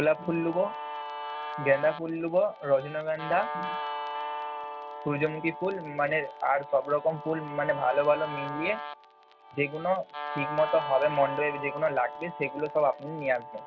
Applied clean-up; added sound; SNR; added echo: none; Guitar; 9 dB; none.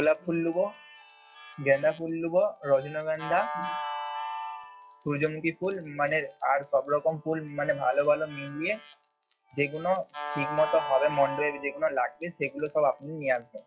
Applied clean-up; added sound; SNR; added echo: classical method log-MMSE.